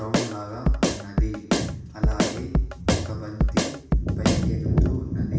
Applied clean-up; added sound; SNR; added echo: none; Drum kit; -3 dB; reverberation time 0.9 s.